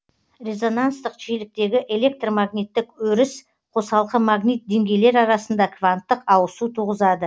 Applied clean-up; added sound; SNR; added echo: none; none; none; none.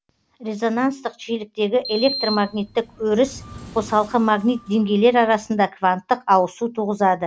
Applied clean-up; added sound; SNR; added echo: none; Sliding door; 14 dB; none.